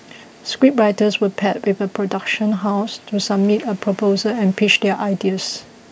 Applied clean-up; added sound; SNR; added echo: none; none; none; none.